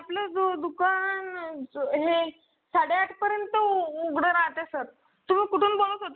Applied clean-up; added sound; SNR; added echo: none; none; none; none.